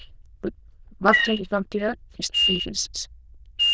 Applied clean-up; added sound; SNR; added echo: neural diffusion model UNIVERSE++.